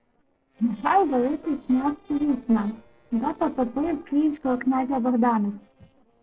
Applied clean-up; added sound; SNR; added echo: neural separator model SepFormer DNS4.